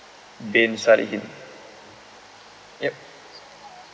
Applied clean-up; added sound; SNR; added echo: none; none; none; none.